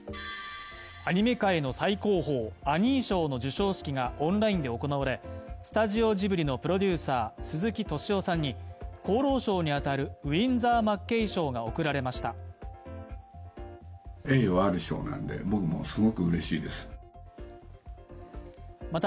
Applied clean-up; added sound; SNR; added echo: none; none; none; none.